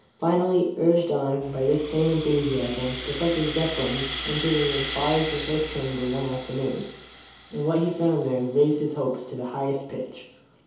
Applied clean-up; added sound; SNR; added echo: none; Rattle (instrument); 11 dB; reverberation time 0.8 s.